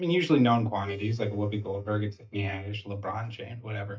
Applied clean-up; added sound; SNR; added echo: neural mask model DeepFilterNet 3.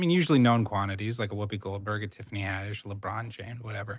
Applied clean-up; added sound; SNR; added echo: none; none; none; none.